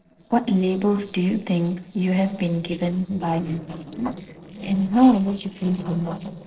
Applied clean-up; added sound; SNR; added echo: neural separator model SepFormer DNS4.